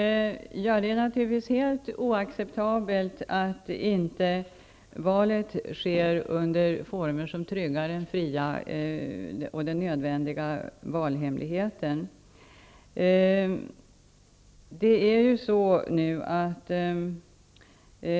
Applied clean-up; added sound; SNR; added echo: none; none; none; none.